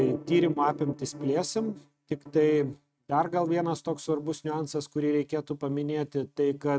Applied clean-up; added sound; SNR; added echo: neural mask model RNNoise.